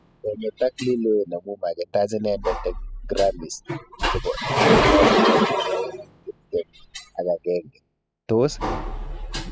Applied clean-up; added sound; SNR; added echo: classical method spectral subtraction.